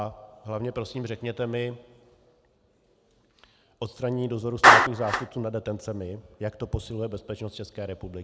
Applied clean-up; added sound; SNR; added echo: none; Clapping; -4 dB; none.